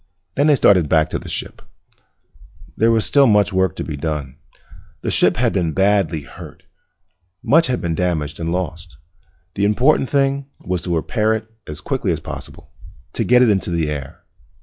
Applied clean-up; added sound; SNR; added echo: classical method log-MMSE.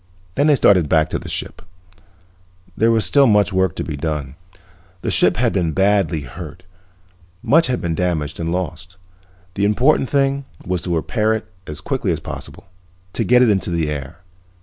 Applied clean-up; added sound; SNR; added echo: none; none; none; none.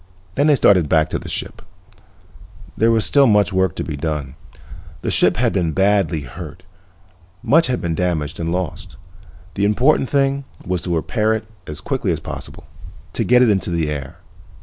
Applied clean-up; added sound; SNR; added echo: none; Wind; 18 dB; none.